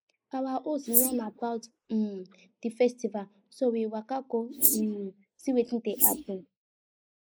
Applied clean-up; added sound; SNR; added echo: neural mask model Resemble Enhance denoiser.